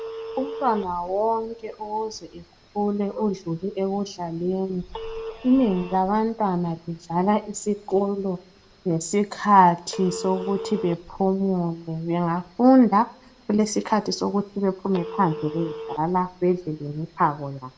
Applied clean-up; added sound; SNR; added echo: none; Telephone; 16 dB; reverberation time 0.4 s.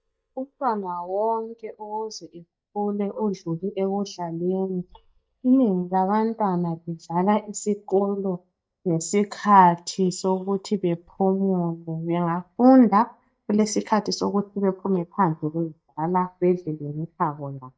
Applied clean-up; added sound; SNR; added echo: neural mask model DeepFilterNet 3.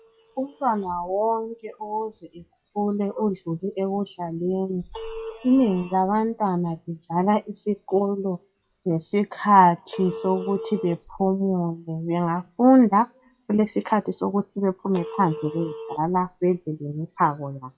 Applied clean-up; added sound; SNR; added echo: classical method WPE with log-MMSE.